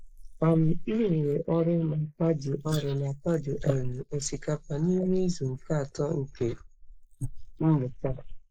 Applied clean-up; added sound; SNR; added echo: neural mask model Resemble Enhance denoiser.